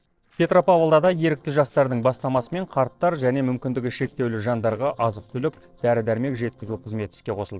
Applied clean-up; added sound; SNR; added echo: neural separator model SepFormer DNS4.